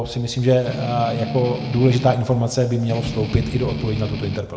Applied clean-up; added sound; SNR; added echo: none; Strum; 7 dB; reverberation time 1.7 s.